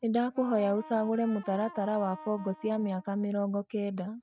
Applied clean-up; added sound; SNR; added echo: neural mask model RNNoise.